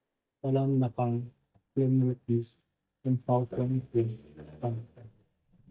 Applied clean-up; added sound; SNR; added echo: neural mask model DeepFilterNet 3.